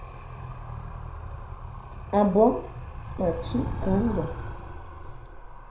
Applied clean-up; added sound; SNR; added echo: none; Animal; 6 dB; reverberation time 0.5 s.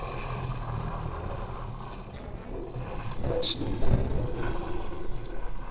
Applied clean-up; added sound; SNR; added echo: neural separator model SepFormer DNS4.